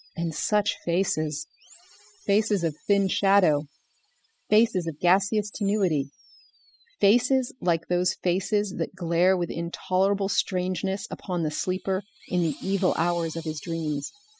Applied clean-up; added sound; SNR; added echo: classical method spectral subtraction.